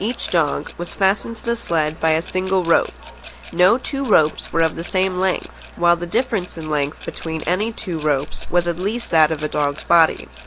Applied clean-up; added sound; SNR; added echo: none; Rattle / Glass; 16 dB; none.